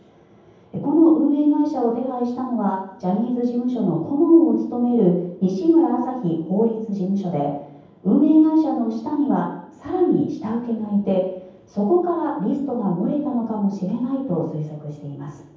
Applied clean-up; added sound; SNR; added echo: none; none; none; reverberation time 0.9 s.